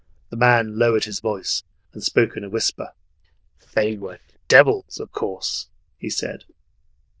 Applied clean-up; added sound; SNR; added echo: neural diffusion model UNIVERSE++.